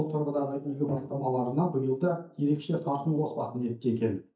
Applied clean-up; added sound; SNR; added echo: neural mask model DeepFilterNet 3.